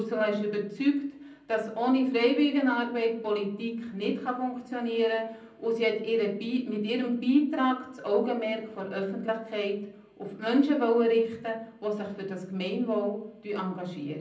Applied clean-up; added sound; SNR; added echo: none; none; none; reverberation time 0.6 s.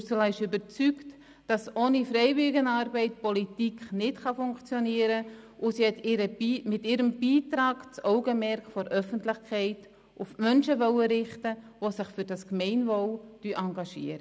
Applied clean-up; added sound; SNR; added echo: none; none; none; none.